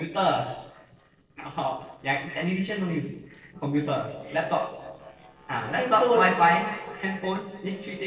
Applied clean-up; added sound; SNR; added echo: neural separator model SepFormer DNS4.